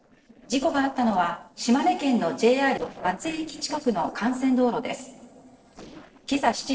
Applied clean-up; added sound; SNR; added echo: neural separator model SepFormer DNS4.